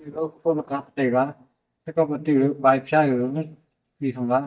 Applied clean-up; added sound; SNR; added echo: neural mask model DeepFilterNet 3.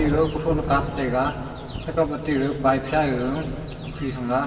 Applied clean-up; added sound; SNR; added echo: none; Thunder; 9 dB; reverberation time 2.3 s.